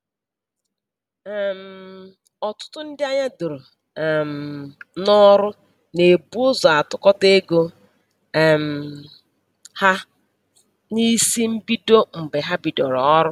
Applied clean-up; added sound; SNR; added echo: none; none; none; none.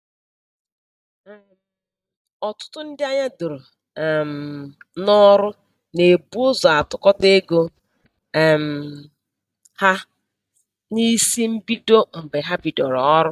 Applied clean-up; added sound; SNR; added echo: neural mask model DeepFilterNet 3.